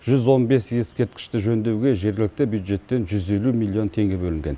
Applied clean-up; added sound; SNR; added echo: none; none; none; none.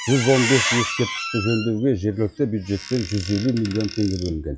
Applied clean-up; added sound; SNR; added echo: classical method log-MMSE.